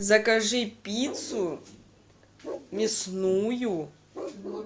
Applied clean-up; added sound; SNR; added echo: none; Bark; 14 dB; none.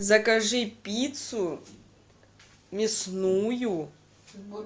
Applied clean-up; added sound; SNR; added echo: none; none; none; none.